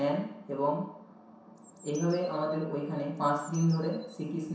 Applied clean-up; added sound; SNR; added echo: none; Bird; 20 dB; reverberation time 0.7 s.